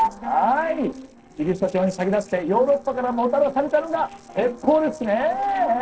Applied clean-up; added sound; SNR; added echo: neural separator model SepFormer DNS4.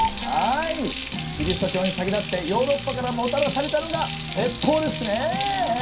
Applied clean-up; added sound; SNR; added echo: none; Water tap, faucet; 0 dB; reverberation time 0.3 s.